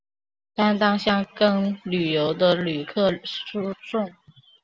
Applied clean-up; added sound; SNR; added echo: none; none; none; none.